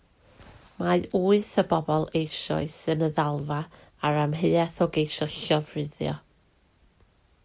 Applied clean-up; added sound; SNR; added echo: none; none; none; none.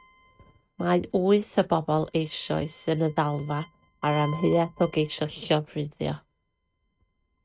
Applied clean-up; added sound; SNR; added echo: neural mask model RNNoise.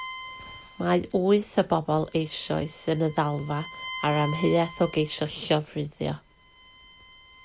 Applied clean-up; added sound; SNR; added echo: none; Bowed string instrument; 15 dB; none.